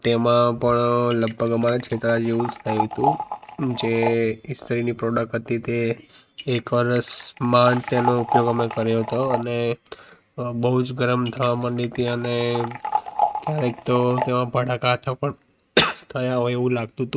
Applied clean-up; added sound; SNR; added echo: neural mask model RNNoise.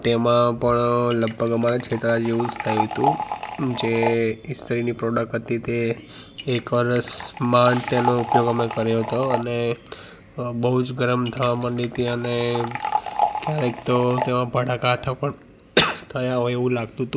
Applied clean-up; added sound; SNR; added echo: none; Liquid; 6 dB; none.